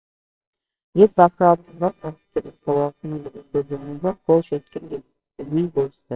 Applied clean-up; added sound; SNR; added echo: neural separator model SepFormer WHAMR!.